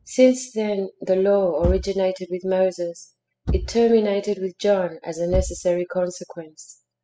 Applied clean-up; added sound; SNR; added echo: classical method spectral subtraction.